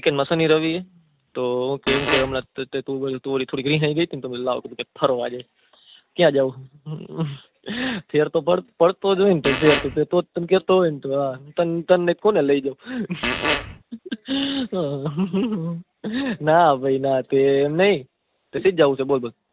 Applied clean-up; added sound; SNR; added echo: none; Fart; 2 dB; none.